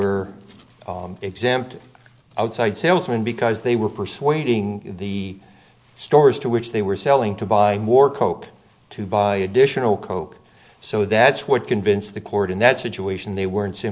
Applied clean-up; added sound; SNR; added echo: none; none; none; none.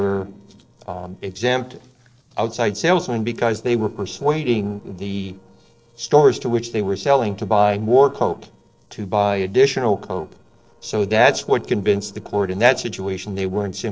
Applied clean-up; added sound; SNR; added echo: neural separator model SepFormer DNS4.